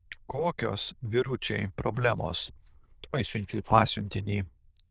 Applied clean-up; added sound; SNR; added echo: neural diffusion model UNIVERSE++.